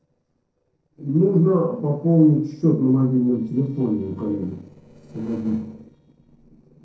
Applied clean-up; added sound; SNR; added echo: neural separator model SepFormer DNS4.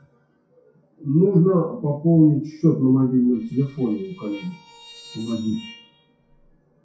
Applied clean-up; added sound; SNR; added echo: classical method WPE with log-MMSE.